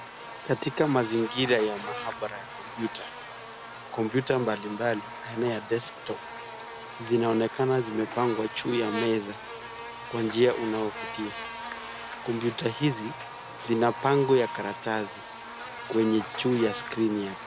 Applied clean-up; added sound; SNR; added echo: none; Buzz; 10 dB; none.